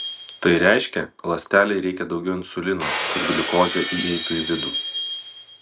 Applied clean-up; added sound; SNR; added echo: none; Shatter; 4 dB; none.